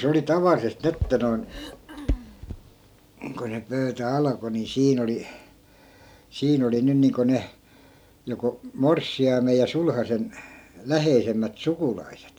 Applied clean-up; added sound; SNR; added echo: none; Cough; 18 dB; none.